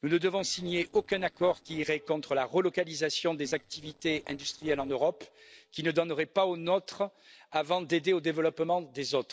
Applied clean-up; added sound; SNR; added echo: neural separator model SepFormer DNS4.